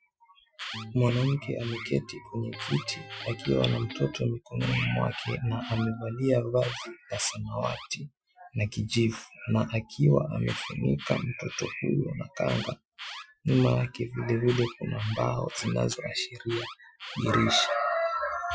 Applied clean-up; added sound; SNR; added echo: classical method Wiener filter.